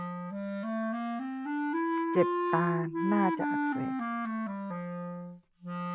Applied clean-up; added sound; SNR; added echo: none; Wind instrument, woodwind instrument; -4 dB; none.